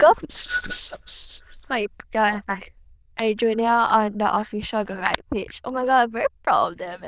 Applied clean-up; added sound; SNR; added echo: neural diffusion model UNIVERSE++.